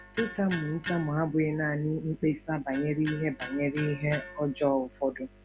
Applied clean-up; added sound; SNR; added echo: none; Electric guitar; 14 dB; none.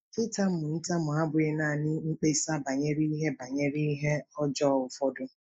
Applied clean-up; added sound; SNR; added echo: neural mask model Resemble Enhance denoiser.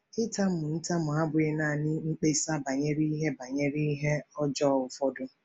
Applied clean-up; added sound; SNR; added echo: none; none; none; none.